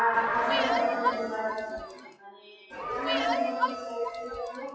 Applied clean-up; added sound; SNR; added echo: classical method WPE with log-MMSE.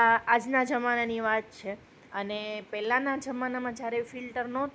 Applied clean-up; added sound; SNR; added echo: none; none; none; none.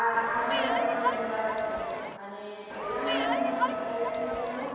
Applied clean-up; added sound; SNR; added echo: none; Crowd; -2 dB; reverberation time 2.2 s.